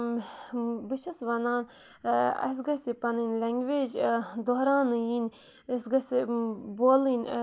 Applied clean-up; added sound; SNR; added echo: none; none; none; none.